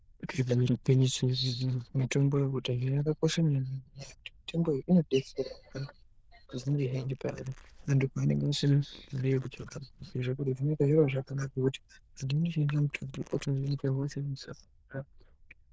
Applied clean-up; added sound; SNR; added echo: neural diffusion model UNIVERSE++.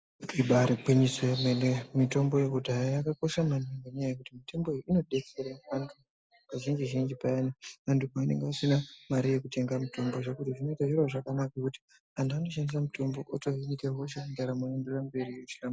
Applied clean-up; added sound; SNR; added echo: none; none; none; none.